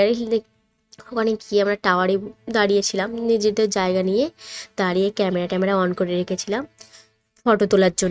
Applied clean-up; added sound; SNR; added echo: neural mask model RNNoise.